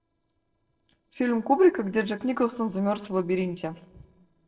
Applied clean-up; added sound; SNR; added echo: neural separator model SepFormer DNS4.